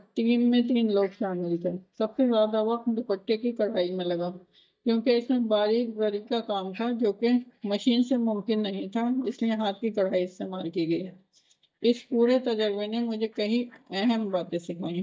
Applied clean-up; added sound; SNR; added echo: neural mask model DeepFilterNet 3.